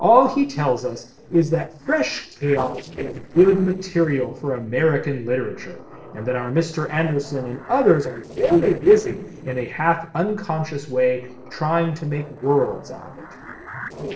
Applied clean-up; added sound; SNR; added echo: neural separator model SepFormer DNS4.